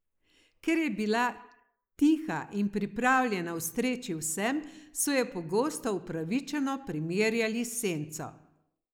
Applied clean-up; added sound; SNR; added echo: neural mask model Resemble Enhance denoiser.